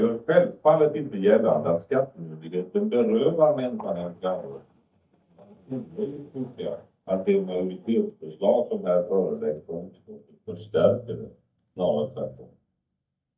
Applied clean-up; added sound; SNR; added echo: neural mask model DeepFilterNet 3.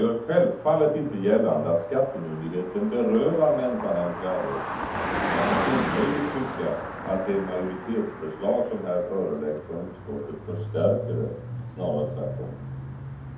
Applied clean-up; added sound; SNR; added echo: none; Car passing by; 7 dB; reverberation time 0.6 s.